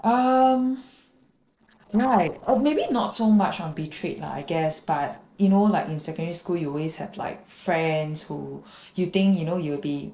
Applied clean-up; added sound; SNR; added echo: neural separator model SepFormer DNS4.